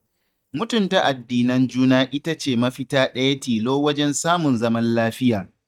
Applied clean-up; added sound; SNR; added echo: neural mask model DeepFilterNet 3.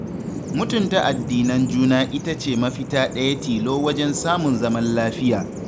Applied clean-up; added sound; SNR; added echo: none; Bird vocalization, bird call, bird song; 8 dB; none.